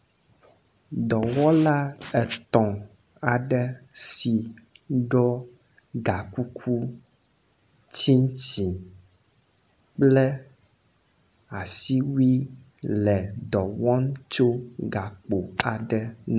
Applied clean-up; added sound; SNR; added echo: none; none; none; none.